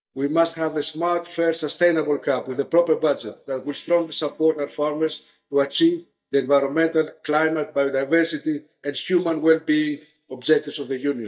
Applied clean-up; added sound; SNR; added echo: neural mask model DeepFilterNet 3.